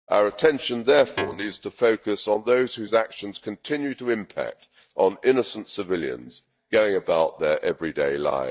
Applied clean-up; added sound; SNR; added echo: neural mask model DeepFilterNet 3.